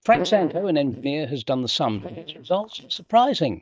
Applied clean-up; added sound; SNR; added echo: neural mask model DeepFilterNet 3.